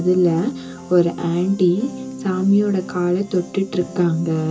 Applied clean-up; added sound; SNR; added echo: none; Piano; 13 dB; reverberation time 0.2 s.